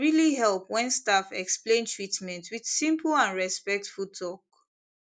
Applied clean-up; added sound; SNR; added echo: none; none; none; none.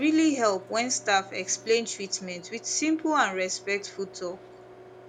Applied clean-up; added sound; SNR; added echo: none; Microwave oven; 20 dB; none.